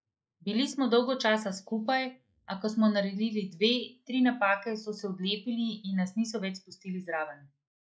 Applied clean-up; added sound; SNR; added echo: neural mask model Resemble Enhance denoiser.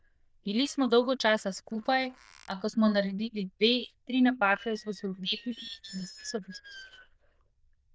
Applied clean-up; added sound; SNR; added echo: neural diffusion model UNIVERSE++.